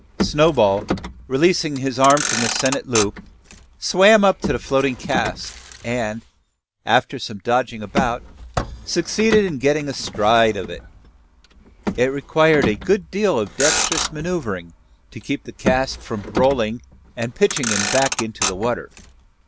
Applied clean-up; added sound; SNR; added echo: none; Motor vehicle (road); 7 dB; none.